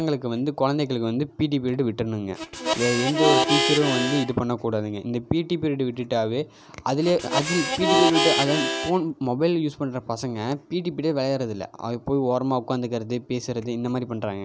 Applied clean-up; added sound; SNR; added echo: none; Harmonica; -1 dB; none.